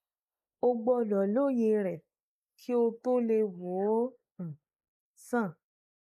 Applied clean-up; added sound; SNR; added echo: neural mask model Resemble Enhance denoiser.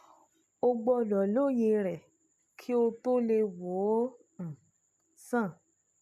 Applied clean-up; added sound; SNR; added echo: none; none; none; none.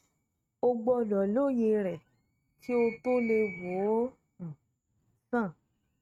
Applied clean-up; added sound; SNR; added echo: neural mask model RNNoise.